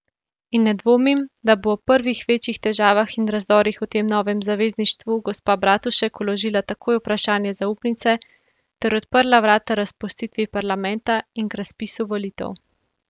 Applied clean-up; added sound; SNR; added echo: none; none; none; none.